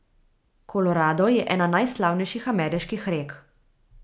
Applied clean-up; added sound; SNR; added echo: none; none; none; none.